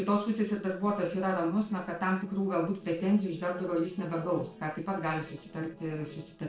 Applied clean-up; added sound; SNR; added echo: neural separator model SepFormer DNS4.